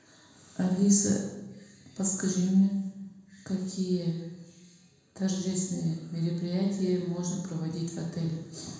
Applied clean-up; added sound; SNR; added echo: none; none; none; reverberation time 1.0 s.